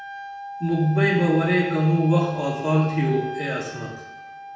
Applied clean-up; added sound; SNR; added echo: none; Wind instrument, woodwind instrument; 12 dB; reverberation time 0.9 s.